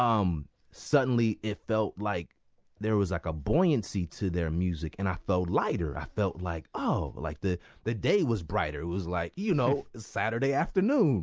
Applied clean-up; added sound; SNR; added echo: none; none; none; none.